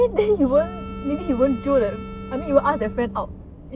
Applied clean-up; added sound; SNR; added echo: none; Wind instrument, woodwind instrument; 19 dB; none.